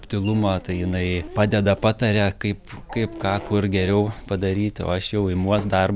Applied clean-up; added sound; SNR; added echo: none; none; none; none.